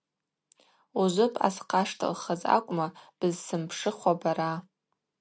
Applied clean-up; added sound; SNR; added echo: none; none; none; none.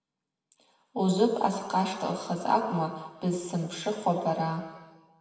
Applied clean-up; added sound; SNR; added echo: none; none; none; reverberation time 1.4 s.